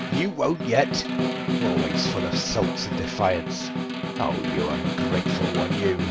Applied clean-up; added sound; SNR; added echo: none; Snare drum; -1 dB; none.